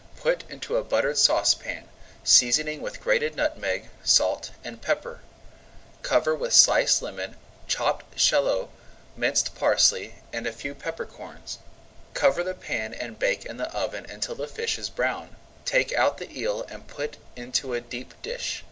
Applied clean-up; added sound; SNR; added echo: none; none; none; none.